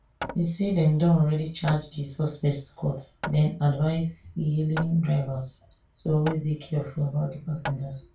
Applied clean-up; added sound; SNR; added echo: none; Hammer; 16 dB; reverberation time 0.2 s.